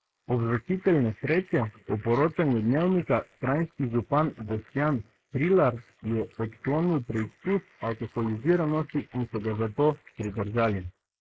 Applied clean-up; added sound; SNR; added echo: neural mask model Resemble Enhance denoiser.